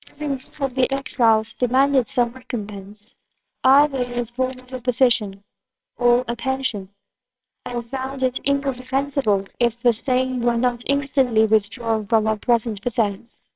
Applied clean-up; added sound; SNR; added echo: neural separator model SepFormer WHAMR!.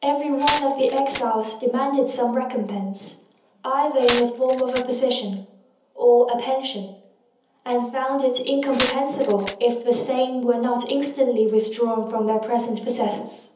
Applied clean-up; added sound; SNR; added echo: none; Glass; 9 dB; reverberation time 0.7 s.